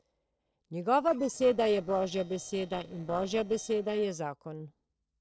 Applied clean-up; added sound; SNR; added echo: neural separator model SepFormer DNS4.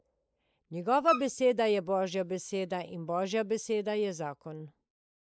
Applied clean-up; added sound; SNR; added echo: neural mask model Resemble Enhance denoiser.